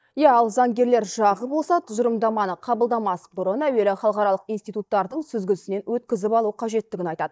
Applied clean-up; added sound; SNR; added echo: neural mask model DeepFilterNet 3.